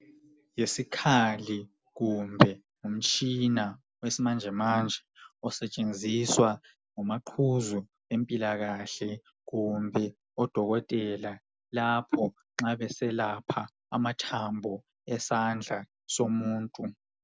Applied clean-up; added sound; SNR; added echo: none; none; none; none.